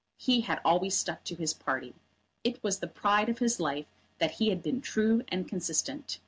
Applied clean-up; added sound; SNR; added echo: none; none; none; none.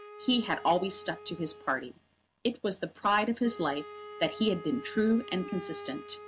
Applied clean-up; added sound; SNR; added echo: none; Wind instrument, woodwind instrument; 15 dB; none.